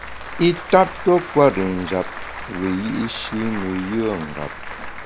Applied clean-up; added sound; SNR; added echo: none; Applause / Crowd; 11 dB; none.